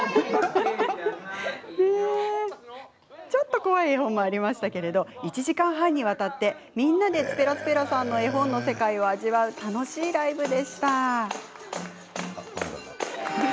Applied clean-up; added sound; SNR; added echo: none; none; none; none.